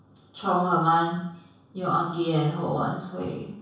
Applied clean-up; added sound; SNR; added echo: none; none; none; reverberation time 0.7 s.